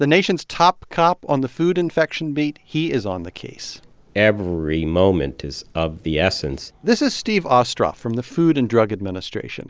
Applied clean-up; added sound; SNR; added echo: none; none; none; none.